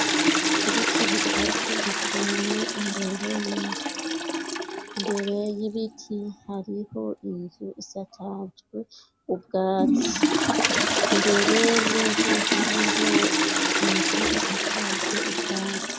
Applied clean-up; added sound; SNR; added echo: none; Toilet flush; -5 dB; none.